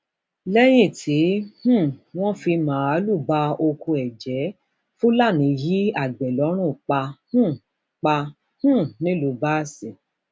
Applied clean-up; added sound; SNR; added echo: none; none; none; none.